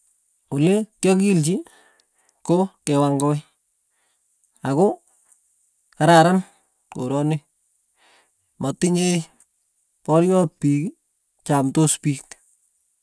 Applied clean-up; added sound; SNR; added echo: none; none; none; none.